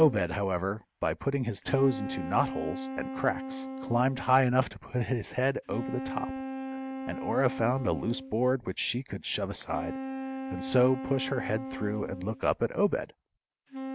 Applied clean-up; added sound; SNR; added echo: none; Wind instrument, woodwind instrument; 9 dB; none.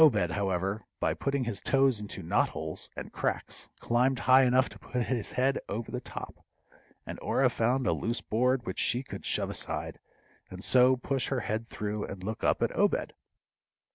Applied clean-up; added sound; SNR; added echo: none; none; none; none.